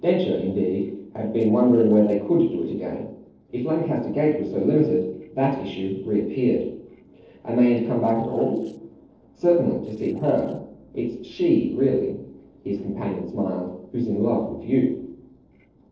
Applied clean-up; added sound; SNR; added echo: neural separator model SepFormer DNS4.